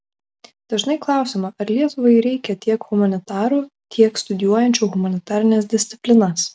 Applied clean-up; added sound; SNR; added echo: none; none; none; none.